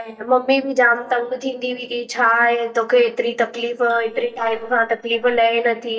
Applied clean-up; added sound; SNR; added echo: neural mask model DeepFilterNet 3.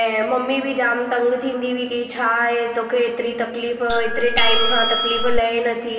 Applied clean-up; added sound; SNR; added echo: none; Doorbell; -3 dB; reverberation time 2.4 s.